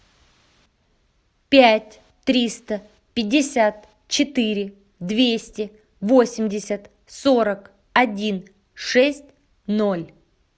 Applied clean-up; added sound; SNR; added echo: none; none; none; none.